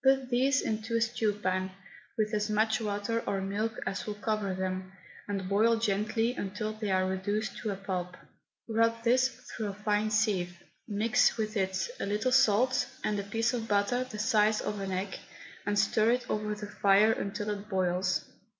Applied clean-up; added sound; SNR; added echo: none; none; none; none.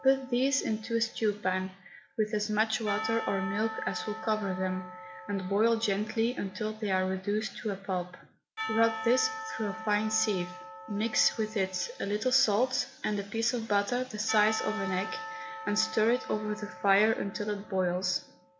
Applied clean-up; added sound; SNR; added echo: none; Percussion; 12 dB; none.